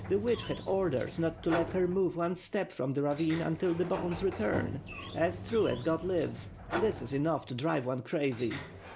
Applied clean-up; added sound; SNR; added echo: none; Sliding door; 10 dB; none.